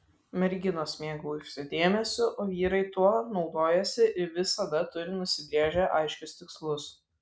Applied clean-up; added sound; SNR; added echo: none; none; none; none.